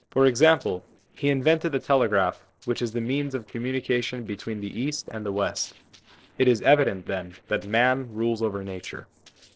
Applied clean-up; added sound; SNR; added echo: neural separator model SepFormer DNS4.